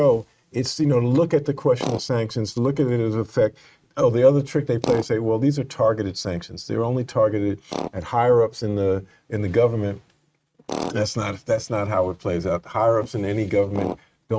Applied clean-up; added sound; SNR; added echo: neural mask model RNNoise.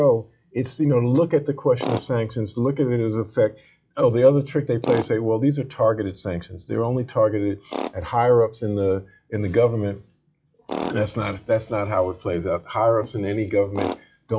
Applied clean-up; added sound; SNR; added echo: classical method log-MMSE.